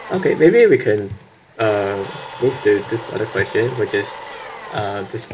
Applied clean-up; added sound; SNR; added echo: none; Domestic sounds, home sounds; 15 dB; none.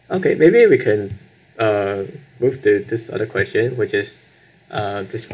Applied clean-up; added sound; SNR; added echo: none; none; none; none.